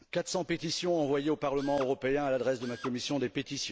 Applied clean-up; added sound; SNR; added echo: none; Drill; 16 dB; none.